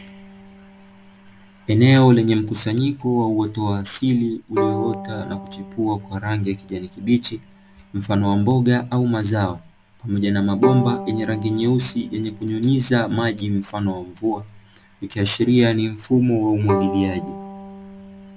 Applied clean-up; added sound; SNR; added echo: none; Bowed string instrument; 12 dB; none.